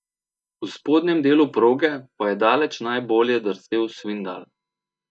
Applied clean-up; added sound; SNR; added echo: neural mask model DeepFilterNet 3.